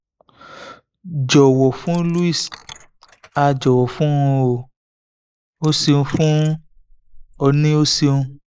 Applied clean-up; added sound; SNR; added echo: neural mask model Resemble Enhance denoiser.